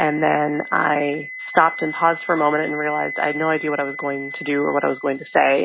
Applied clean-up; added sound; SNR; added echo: none; Wind instrument, woodwind instrument; 12 dB; none.